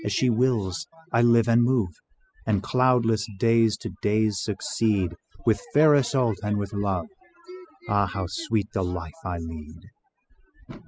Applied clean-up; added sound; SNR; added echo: classical method spectral subtraction.